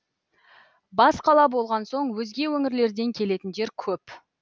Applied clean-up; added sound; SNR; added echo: none; none; none; none.